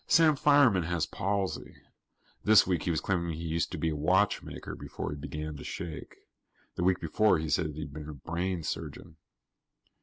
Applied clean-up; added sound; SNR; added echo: none; none; none; none.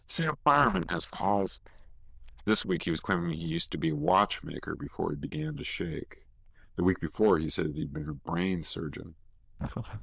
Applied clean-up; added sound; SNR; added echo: neural diffusion model UNIVERSE++.